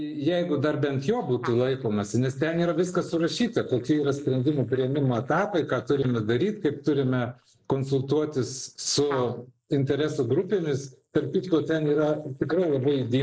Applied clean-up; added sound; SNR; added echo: neural mask model Resemble Enhance denoiser.